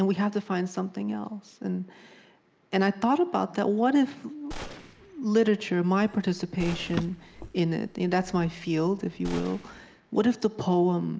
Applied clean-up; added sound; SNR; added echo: none; Drawer open or close + Gunshot, gunfire; 15 dB; none.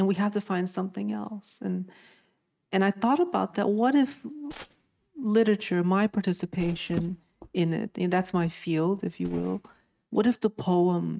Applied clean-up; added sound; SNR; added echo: neural mask model RNNoise.